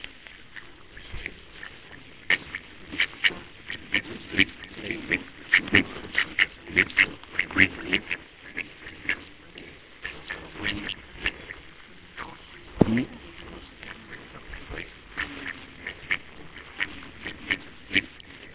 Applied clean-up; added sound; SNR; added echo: neural separator model SepFormer WHAMR!.